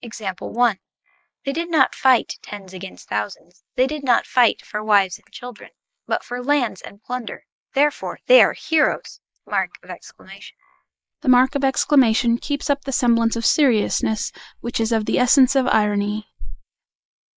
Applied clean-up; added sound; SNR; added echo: neural mask model Resemble Enhance denoiser.